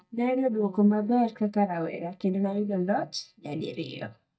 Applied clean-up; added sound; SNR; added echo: neural mask model DeepFilterNet 3.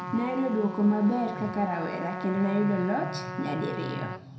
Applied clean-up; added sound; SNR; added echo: none; Trumpet; 9 dB; reverberation time 0.5 s.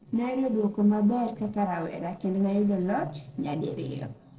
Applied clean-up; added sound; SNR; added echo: neural separator model SepFormer DNS4.